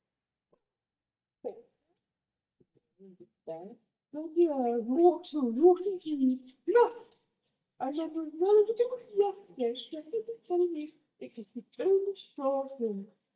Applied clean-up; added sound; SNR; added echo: neural mask model DeepFilterNet 3.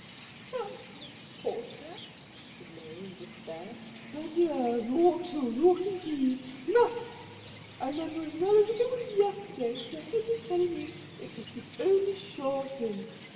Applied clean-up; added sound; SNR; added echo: none; Chirp, tweet; 17 dB; reverberation time 2.9 s.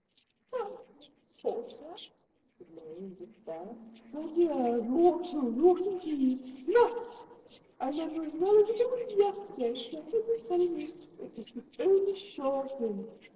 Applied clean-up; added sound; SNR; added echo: neural separator model SepFormer DNS4.